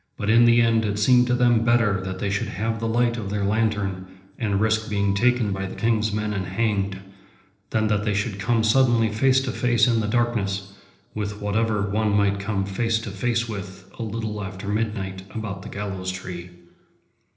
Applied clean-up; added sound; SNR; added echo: neural separator model SepFormer DNS4.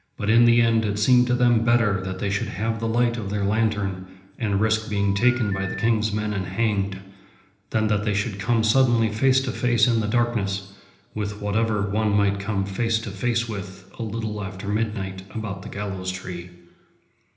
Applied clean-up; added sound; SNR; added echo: none; Telephone; 15 dB; reverberation time 1.0 s.